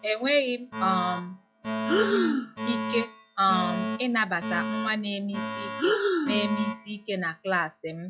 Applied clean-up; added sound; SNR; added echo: classical method log-MMSE.